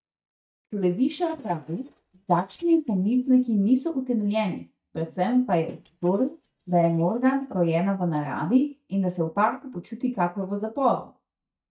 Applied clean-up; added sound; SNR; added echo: neural mask model DeepFilterNet 3.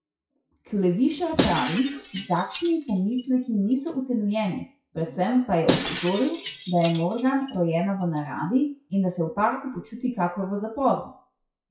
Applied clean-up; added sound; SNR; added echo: classical method WPE with log-MMSE.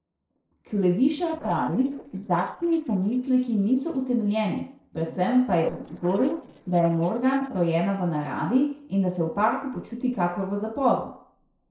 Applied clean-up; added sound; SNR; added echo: neural separator model SepFormer DNS4.